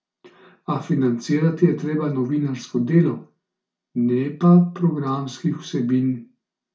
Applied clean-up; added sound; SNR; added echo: none; none; none; reverberation time 0.3 s.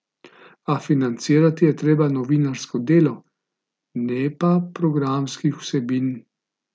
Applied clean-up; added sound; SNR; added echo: none; none; none; none.